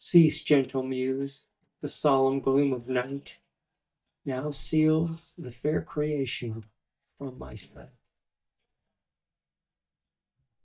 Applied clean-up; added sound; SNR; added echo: neural mask model DeepFilterNet 3.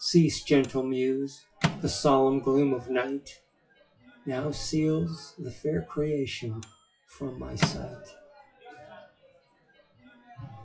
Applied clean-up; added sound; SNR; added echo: classical method WPE with log-MMSE.